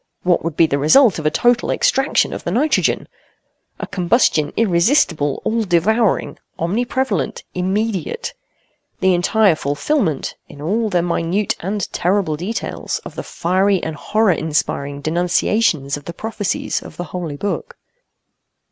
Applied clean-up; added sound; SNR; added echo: none; none; none; none.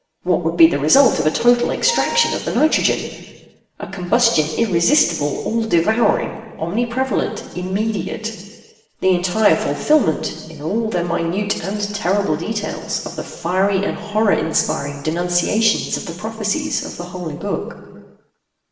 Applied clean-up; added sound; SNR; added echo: none; Wind instrument, woodwind instrument; 10 dB; reverberation time 1.3 s.